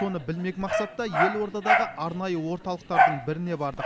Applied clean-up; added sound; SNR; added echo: none; Dog; -3 dB; none.